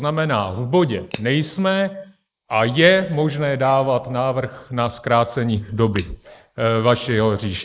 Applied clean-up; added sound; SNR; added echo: neural mask model Resemble Enhance denoiser.